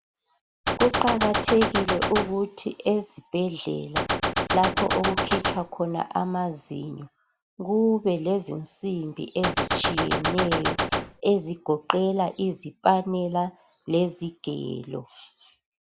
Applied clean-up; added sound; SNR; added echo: none; Gunshot, gunfire; -1 dB; none.